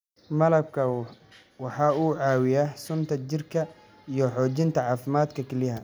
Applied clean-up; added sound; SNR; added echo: none; none; none; none.